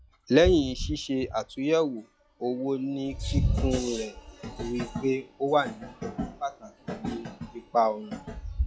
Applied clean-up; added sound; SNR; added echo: classical method log-MMSE.